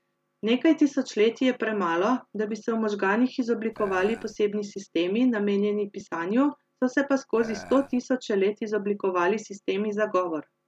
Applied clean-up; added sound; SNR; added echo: none; Burping, eructation; 16 dB; none.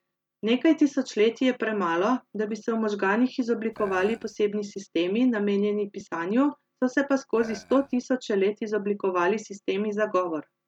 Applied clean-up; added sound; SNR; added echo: neural mask model RNNoise.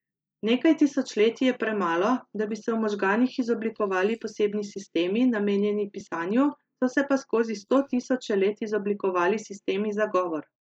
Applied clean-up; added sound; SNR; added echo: neural mask model Resemble Enhance denoiser.